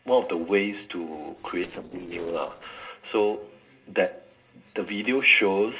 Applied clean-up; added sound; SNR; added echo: neural separator model SepFormer DNS4.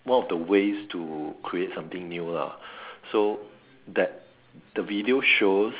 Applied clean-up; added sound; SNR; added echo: none; none; none; none.